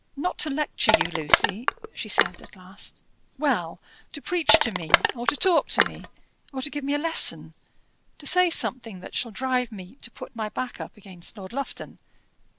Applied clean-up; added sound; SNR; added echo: none; Crushing; -3 dB; none.